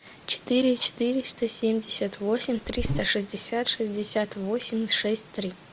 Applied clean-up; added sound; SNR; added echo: none; Buzz; 3 dB; none.